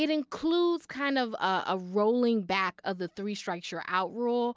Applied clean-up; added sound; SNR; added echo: none; none; none; none.